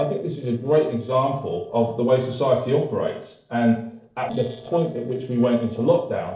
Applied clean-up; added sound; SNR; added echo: neural separator model SepFormer DNS4.